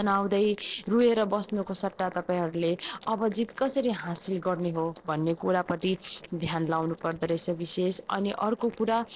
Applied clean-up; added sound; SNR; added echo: neural separator model SepFormer DNS4.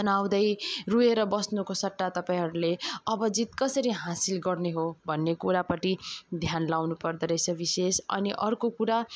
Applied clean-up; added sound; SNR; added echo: none; none; none; none.